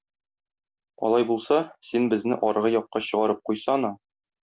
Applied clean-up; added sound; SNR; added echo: none; none; none; none.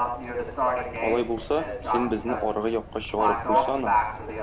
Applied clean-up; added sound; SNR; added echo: none; Livestock, farm animals, working animals; -2 dB; none.